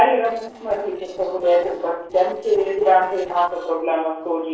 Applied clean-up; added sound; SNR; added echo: neural separator model SepFormer DNS4.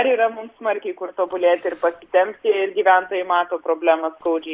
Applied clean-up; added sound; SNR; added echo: none; none; none; none.